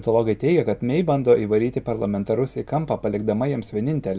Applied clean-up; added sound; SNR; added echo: none; none; none; none.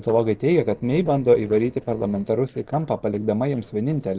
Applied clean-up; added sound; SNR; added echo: neural separator model SepFormer DNS4.